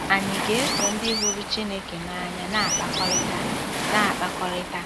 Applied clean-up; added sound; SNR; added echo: none; Chirp, tweet + Waves, surf; -1 dB; none.